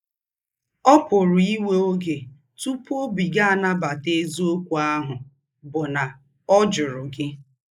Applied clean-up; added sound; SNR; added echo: neural mask model Resemble Enhance denoiser.